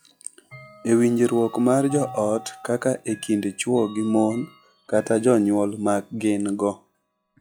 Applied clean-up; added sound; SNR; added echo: classical method log-MMSE.